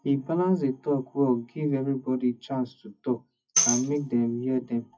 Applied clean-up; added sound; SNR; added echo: classical method WPE with log-MMSE.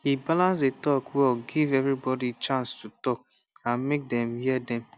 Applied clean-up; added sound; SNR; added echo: none; none; none; none.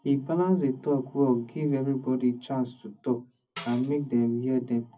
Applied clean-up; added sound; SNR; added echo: none; Tambourine; 3 dB; reverberation time 0.3 s.